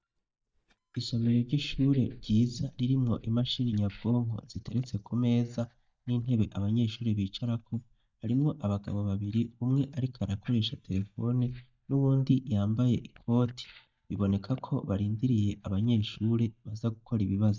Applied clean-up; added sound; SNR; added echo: neural mask model DeepFilterNet 3.